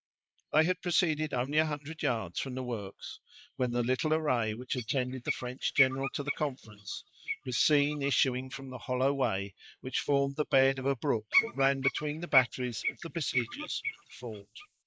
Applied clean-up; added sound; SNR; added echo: neural mask model Resemble Enhance denoiser.